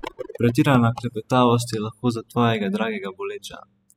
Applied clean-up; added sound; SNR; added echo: classical method spectral subtraction.